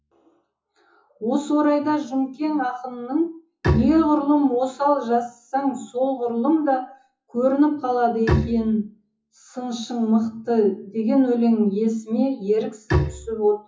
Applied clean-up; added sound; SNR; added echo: classical method WPE with log-MMSE.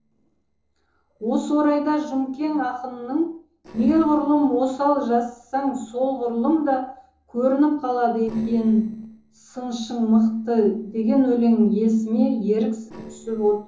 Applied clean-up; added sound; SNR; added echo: neural separator model SepFormer DNS4.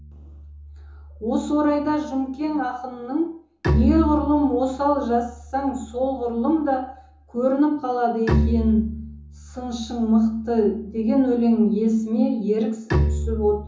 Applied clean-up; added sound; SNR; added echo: none; Bowed string instrument; 7 dB; reverberation time 0.8 s.